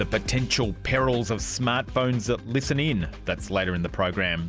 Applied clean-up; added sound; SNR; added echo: none; none; none; none.